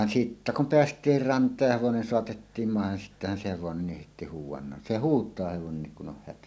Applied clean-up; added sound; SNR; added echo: none; none; none; none.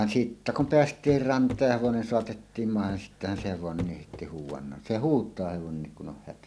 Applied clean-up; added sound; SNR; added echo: none; Walk, footsteps; 15 dB; none.